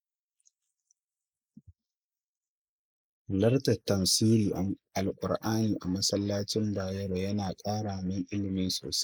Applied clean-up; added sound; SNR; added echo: neural mask model Resemble Enhance denoiser.